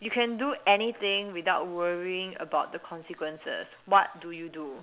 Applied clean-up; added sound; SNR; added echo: none; none; none; none.